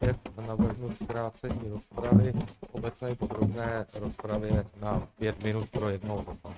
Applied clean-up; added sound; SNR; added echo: neural mask model RNNoise.